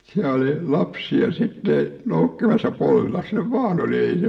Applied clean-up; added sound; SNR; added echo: none; none; none; reverberation time 0.9 s.